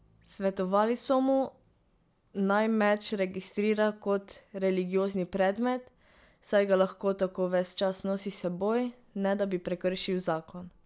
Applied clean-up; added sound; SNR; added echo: none; none; none; none.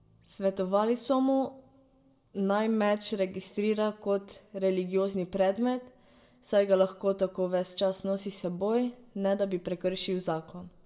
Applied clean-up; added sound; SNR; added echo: none; none; none; reverberation time 0.5 s.